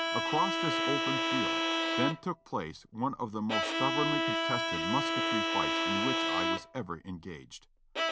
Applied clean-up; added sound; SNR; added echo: none; Bowed string instrument; -4 dB; none.